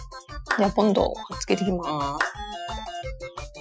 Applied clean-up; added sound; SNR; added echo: classical method Wiener filter.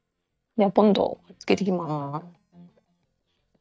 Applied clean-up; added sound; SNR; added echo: neural mask model DeepFilterNet 3.